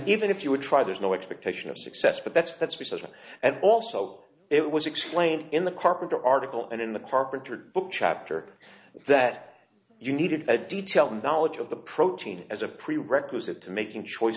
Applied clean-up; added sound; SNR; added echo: none; none; none; none.